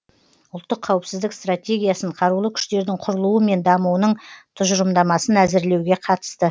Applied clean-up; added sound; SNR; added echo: none; none; none; none.